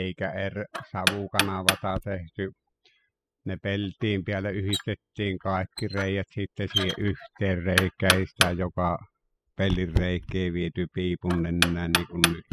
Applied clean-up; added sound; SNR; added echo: classical method spectral subtraction.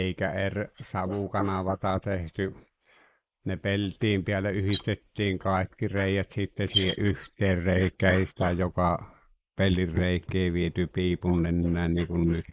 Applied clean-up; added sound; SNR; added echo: neural mask model Resemble Enhance denoiser.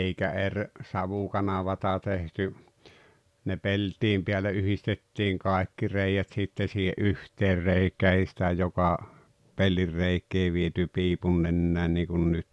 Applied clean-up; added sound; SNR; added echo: none; none; none; none.